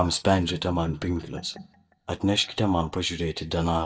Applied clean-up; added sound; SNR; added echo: neural mask model DeepFilterNet 3.